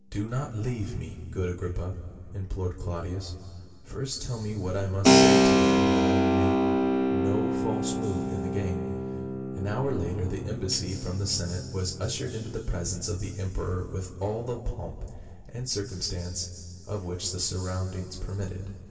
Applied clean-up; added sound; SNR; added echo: none; Keyboard (musical); -2 dB; reverberation time 2.4 s.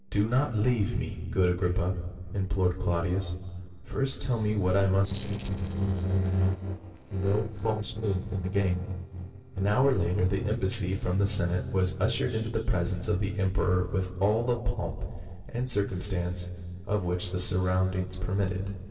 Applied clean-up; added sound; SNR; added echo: neural separator model SepFormer DNS4.